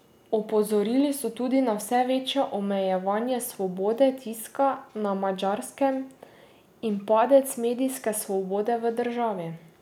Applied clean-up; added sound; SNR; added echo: none; none; none; none.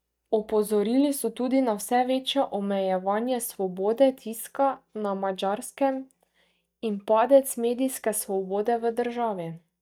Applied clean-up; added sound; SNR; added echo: neural mask model DeepFilterNet 3.